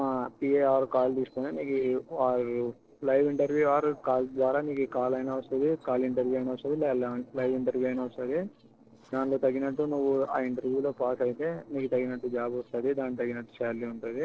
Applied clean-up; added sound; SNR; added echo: neural separator model SepFormer DNS4.